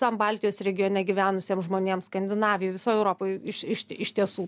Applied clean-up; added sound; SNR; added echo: none; none; none; none.